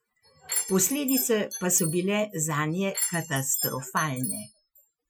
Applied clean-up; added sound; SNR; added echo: classical method Wiener filter.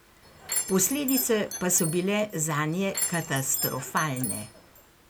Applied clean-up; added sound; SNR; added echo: none; Door / Chime; 7 dB; none.